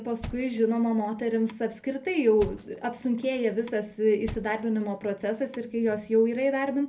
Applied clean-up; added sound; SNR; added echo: none; Thump, thud; 18 dB; reverberation time 0.3 s.